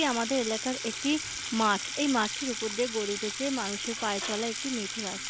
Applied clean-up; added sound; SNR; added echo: none; Sink (filling or washing) / Water tap, faucet; 5 dB; none.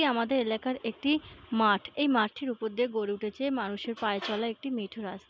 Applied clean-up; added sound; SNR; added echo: none; none; none; none.